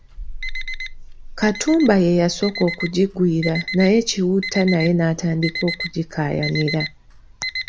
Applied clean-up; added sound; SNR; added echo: none; Alarm; 10 dB; none.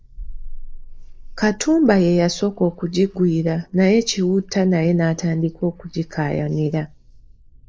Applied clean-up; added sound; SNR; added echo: neural mask model Resemble Enhance denoiser.